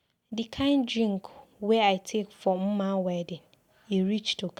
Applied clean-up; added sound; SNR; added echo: none; none; none; none.